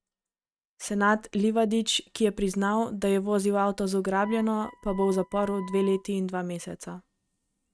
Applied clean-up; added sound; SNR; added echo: neural mask model RNNoise.